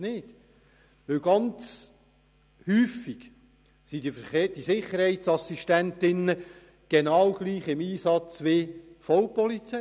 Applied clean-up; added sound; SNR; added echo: none; none; none; none.